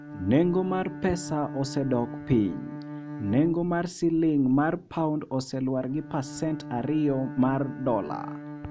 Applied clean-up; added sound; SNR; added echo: none; Bowed string instrument; 13 dB; none.